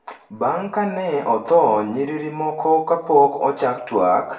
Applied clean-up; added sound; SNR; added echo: none; none; none; reverberation time 0.6 s.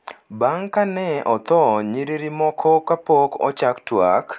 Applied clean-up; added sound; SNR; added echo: none; none; none; none.